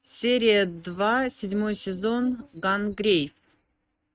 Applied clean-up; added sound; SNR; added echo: neural mask model RNNoise.